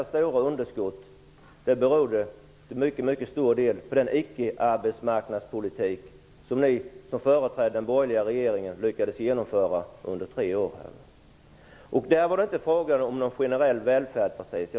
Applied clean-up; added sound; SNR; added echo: none; none; none; none.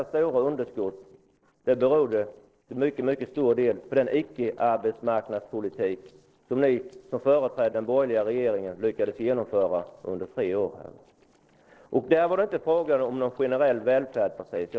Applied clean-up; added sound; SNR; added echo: neural separator model SepFormer DNS4.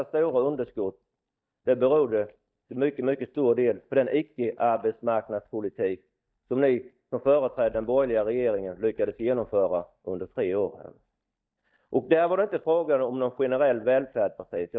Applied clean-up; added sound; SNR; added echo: neural mask model DeepFilterNet 3.